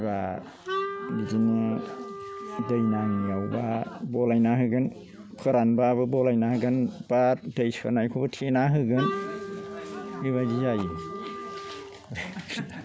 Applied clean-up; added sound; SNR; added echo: none; Wind instrument, woodwind instrument; 10 dB; none.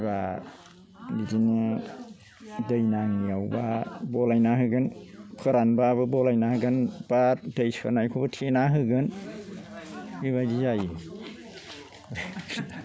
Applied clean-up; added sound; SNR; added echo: none; none; none; none.